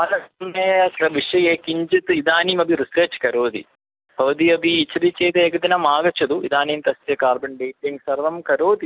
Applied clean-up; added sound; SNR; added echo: none; none; none; none.